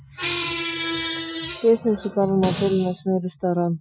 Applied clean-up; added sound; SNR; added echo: classical method Wiener filter.